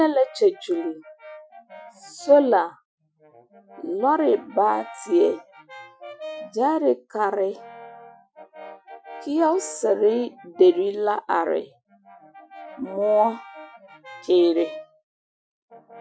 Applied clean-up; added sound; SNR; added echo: classical method Wiener filter.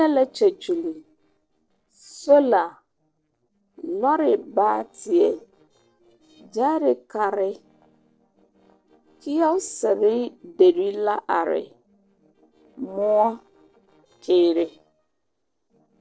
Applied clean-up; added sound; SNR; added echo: neural separator model SepFormer DNS4.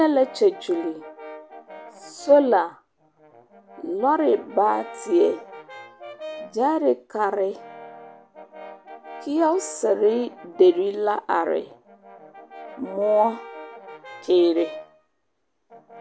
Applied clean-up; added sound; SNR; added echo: none; Brass instrument; 18 dB; none.